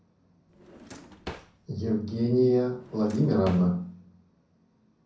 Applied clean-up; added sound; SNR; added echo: none; Drawer open or close; 16 dB; reverberation time 0.6 s.